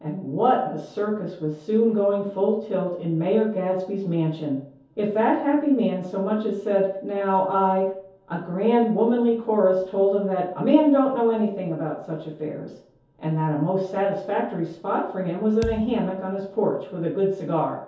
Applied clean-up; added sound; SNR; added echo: none; Thump, thud; 15 dB; reverberation time 0.6 s.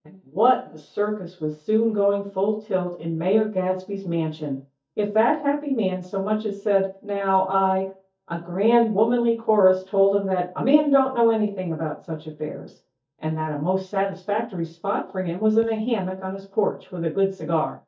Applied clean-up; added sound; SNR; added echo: neural mask model DeepFilterNet 3.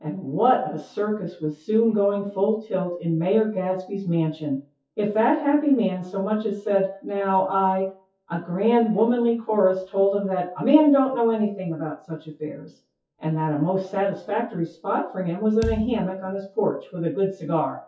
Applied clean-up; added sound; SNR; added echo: classical method WPE with log-MMSE.